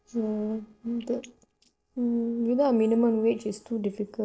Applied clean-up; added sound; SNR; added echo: neural separator model SepFormer DNS4.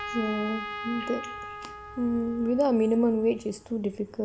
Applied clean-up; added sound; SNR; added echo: none; Trumpet; 12 dB; none.